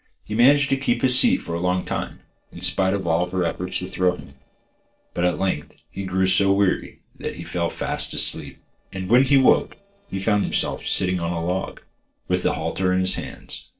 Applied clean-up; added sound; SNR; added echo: neural separator model SepFormer DNS4.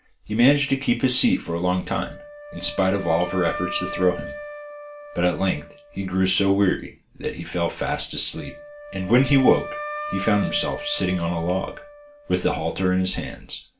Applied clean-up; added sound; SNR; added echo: none; Wind instrument, woodwind instrument; 13 dB; reverberation time 0.3 s.